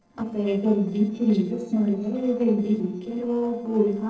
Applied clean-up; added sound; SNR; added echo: neural separator model SepFormer DNS4.